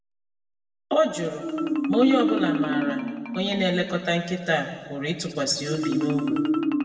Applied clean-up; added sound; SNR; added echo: none; Marimba, xylophone; 1 dB; reverberation time 1.6 s.